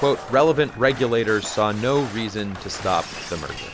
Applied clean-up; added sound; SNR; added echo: none; Shatter; 13 dB; none.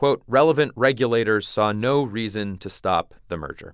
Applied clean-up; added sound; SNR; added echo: none; none; none; none.